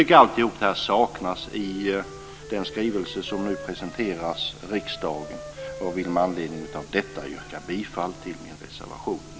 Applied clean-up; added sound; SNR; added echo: none; Wind instrument, woodwind instrument; 17 dB; none.